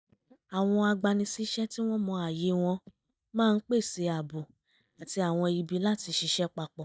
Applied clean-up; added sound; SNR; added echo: neural mask model DeepFilterNet 3.